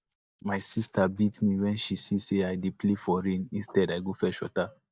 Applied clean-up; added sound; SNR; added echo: neural mask model DeepFilterNet 3.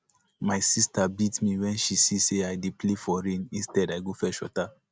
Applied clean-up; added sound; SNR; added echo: none; none; none; none.